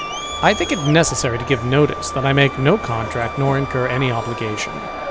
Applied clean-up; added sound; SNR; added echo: none; Wind instrument, woodwind instrument + Crowd; 8 dB; none.